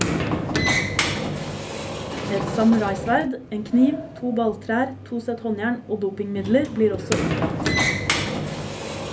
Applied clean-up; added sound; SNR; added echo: none; Sliding door; 2 dB; reverberation time 0.3 s.